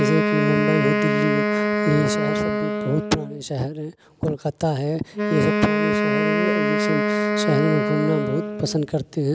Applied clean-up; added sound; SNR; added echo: none; Wind instrument, woodwind instrument; -1 dB; none.